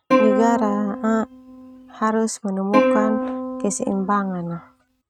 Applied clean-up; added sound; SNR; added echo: neural mask model RNNoise.